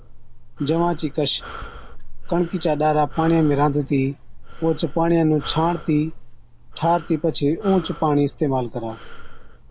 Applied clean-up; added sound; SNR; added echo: none; Breathing; 11 dB; none.